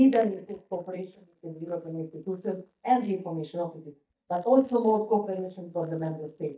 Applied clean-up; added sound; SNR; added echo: neural mask model DeepFilterNet 3.